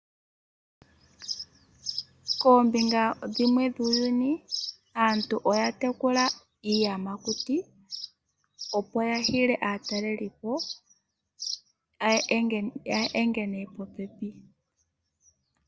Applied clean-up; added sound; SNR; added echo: none; none; none; none.